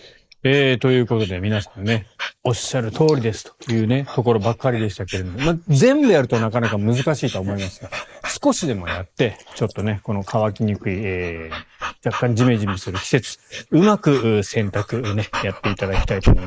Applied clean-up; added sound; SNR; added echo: neural mask model Resemble Enhance denoiser.